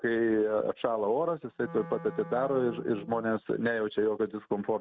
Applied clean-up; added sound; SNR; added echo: neural mask model RNNoise.